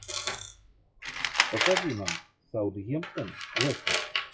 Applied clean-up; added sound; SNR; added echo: classical method log-MMSE.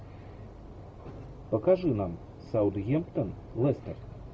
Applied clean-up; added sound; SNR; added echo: none; none; none; none.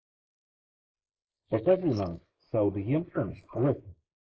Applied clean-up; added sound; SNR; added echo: neural mask model Resemble Enhance denoiser.